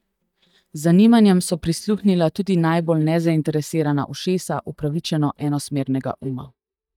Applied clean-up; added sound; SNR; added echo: neural mask model DeepFilterNet 3.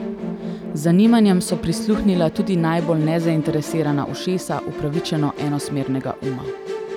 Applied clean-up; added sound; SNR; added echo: none; Musical instrument; 8 dB; none.